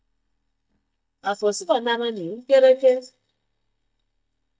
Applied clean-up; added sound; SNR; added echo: neural mask model DeepFilterNet 3.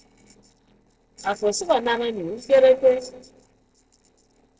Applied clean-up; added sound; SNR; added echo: neural separator model SepFormer DNS4.